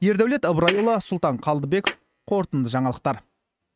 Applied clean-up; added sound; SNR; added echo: neural mask model RNNoise.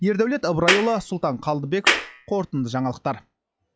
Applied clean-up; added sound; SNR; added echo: classical method log-MMSE.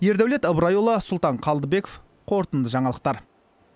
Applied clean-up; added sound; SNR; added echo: none; none; none; none.